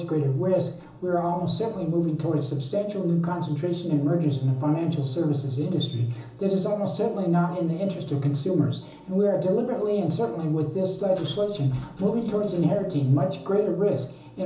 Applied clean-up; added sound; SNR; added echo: none; Keyboard (musical); 18 dB; reverberation time 0.6 s.